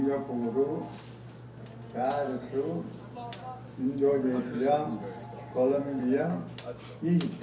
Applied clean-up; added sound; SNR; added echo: none; Burping, eructation; 12 dB; reverberation time 0.3 s.